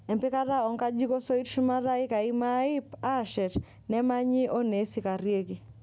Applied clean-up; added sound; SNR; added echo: none; none; none; none.